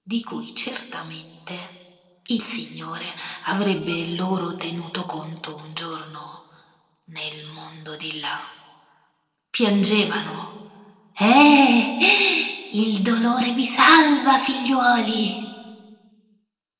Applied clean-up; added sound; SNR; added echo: neural separator model SepFormer DNS4.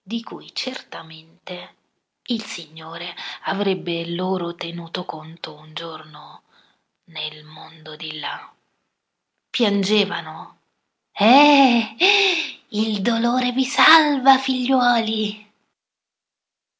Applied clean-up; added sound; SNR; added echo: none; none; none; none.